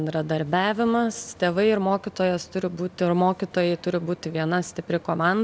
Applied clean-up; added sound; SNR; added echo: none; none; none; none.